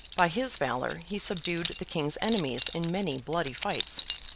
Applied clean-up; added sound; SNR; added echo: none; Keys jangling; 4 dB; none.